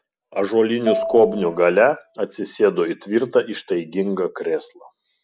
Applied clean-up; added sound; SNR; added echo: none; Marimba, xylophone; 10 dB; none.